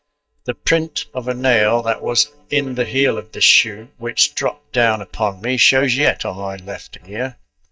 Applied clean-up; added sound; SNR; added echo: neural mask model DeepFilterNet 3.